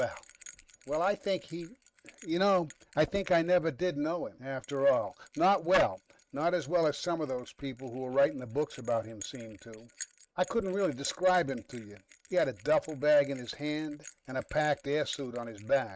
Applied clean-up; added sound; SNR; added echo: neural mask model RNNoise.